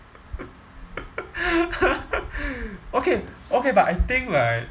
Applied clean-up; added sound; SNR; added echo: none; none; none; none.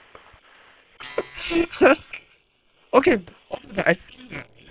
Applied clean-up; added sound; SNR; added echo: neural separator model SepFormer WHAM!.